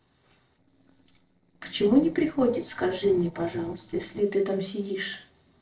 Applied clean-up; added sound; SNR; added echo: neural separator model SepFormer DNS4.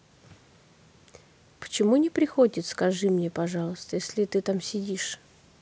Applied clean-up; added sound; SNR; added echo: none; none; none; none.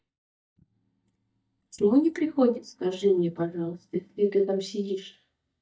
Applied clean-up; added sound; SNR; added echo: neural mask model DeepFilterNet 3.